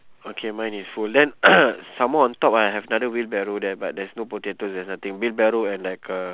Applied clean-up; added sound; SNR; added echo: none; none; none; none.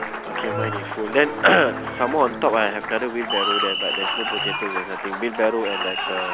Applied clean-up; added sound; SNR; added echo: none; Applause; 4 dB; none.